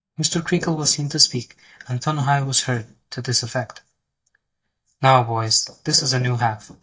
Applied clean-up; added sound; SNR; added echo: neural mask model DeepFilterNet 3.